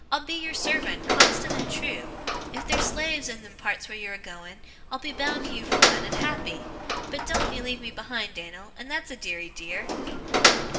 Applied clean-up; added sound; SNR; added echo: none; Door; -5 dB; reverberation time 2.8 s.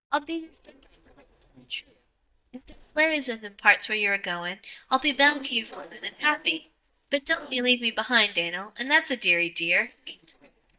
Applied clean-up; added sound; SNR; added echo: neural mask model DeepFilterNet 3.